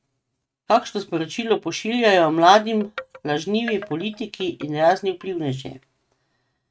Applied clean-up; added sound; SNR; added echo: neural mask model RNNoise.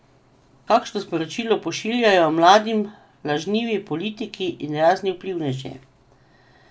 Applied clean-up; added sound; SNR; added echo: none; none; none; none.